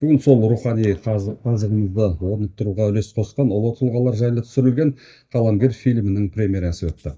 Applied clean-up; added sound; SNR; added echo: neural mask model DeepFilterNet 3.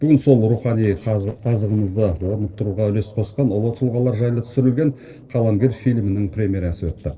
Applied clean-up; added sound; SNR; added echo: neural separator model SepFormer DNS4.